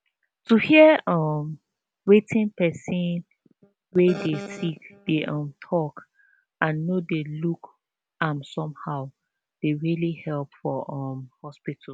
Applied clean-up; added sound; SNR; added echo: none; none; none; none.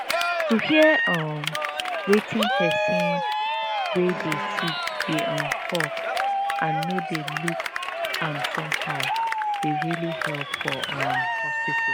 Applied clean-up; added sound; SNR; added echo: none; Cheering; -2 dB; none.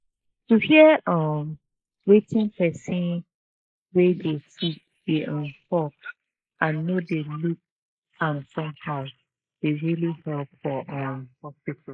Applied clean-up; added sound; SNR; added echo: neural mask model Resemble Enhance denoiser.